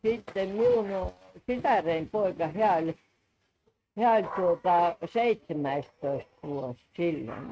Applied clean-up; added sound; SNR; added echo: neural mask model RNNoise.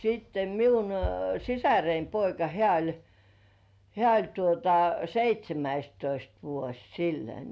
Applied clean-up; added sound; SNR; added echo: none; none; none; none.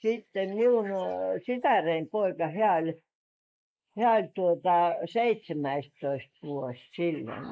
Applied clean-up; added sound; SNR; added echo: neural mask model Resemble Enhance denoiser.